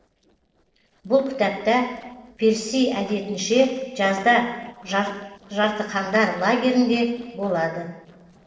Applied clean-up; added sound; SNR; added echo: neural separator model SepFormer DNS4.